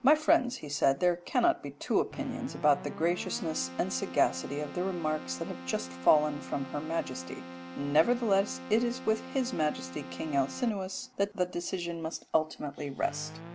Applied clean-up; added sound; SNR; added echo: none; Keyboard (musical); 14 dB; none.